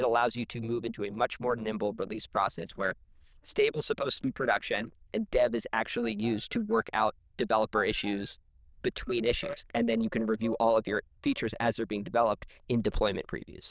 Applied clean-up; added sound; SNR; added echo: neural diffusion model UNIVERSE++.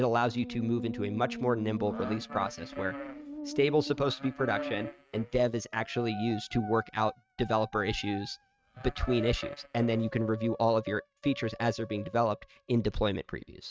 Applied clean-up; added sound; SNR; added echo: neural mask model RNNoise.